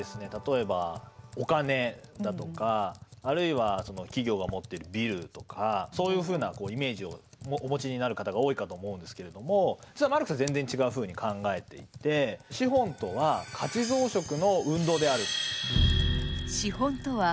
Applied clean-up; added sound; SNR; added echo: none; Computer keyboard; 19 dB; none.